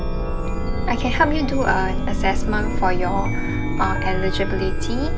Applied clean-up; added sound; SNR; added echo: none; Chime; -4 dB; reverberation time 1.9 s.